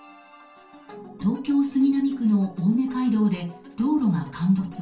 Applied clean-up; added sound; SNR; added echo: none; none; none; reverberation time 0.2 s.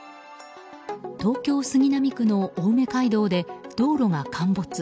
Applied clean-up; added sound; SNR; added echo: none; none; none; none.